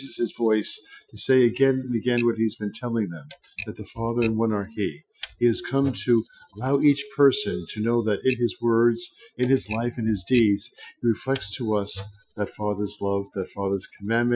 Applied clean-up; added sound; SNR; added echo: classical method Wiener filter.